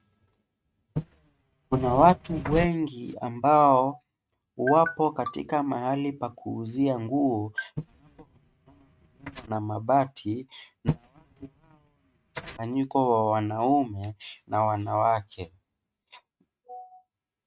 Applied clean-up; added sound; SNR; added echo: neural mask model RNNoise.